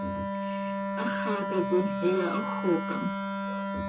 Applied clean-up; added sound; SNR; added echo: none; Wind instrument, woodwind instrument; 0 dB; reverberation time 0.2 s.